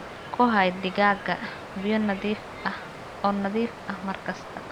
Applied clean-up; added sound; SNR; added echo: none; Water; 13 dB; none.